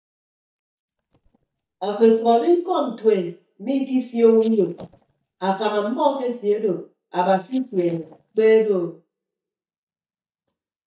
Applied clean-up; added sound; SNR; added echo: neural mask model DeepFilterNet 3.